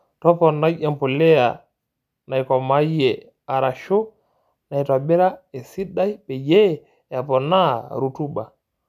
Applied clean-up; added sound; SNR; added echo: none; none; none; none.